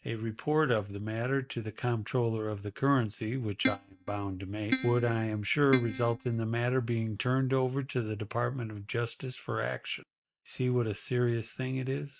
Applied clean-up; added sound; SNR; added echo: neural mask model RNNoise.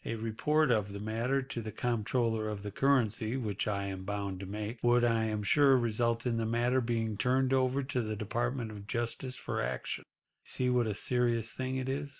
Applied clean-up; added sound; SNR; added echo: none; none; none; none.